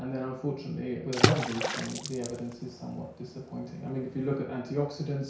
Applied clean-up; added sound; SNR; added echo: none; Water / Splash, splatter; -1 dB; reverberation time 0.6 s.